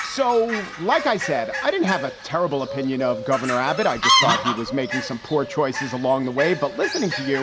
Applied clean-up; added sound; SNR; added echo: none; Fowl; 4 dB; none.